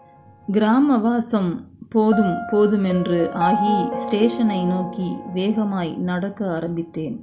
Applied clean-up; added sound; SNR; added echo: none; Piano; 9 dB; none.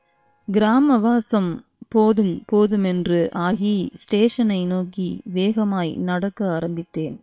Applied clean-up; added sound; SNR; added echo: neural separator model SepFormer WHAM!.